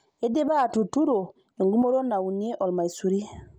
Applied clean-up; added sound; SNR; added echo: none; none; none; none.